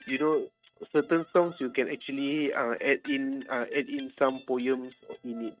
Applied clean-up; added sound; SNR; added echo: neural mask model RNNoise.